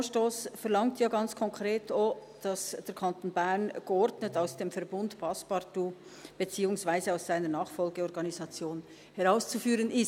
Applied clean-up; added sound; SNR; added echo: none; none; none; none.